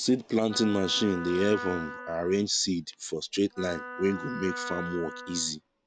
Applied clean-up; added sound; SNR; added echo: none; Wind instrument, woodwind instrument; 11 dB; none.